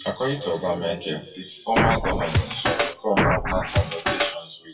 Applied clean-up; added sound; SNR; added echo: classical method WPE with log-MMSE.